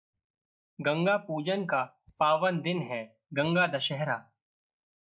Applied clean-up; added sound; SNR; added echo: neural mask model DeepFilterNet 3.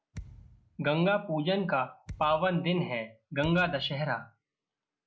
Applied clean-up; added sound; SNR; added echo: none; Thump, thud; 18 dB; none.